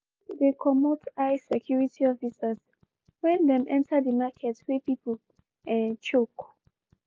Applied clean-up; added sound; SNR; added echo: none; none; none; none.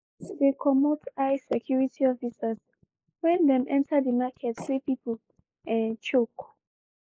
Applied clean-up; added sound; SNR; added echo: neural mask model Resemble Enhance denoiser.